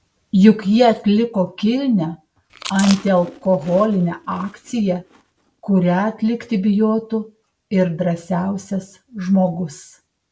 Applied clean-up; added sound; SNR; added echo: none; Chewing, mastication; 16 dB; none.